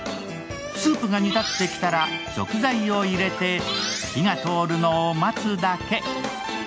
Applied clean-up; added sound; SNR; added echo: none; none; none; none.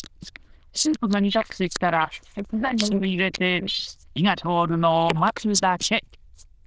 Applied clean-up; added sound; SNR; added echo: neural diffusion model UNIVERSE++.